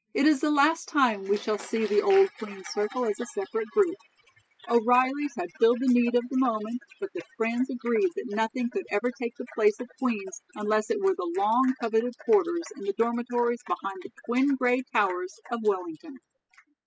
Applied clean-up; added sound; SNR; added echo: classical method spectral subtraction.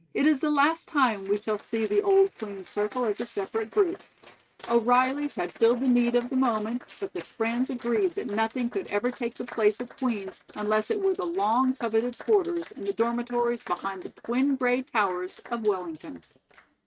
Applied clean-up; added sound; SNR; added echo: neural mask model RNNoise.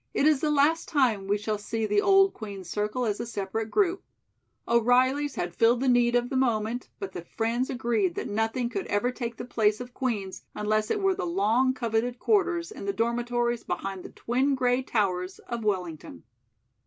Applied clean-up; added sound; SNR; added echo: none; none; none; none.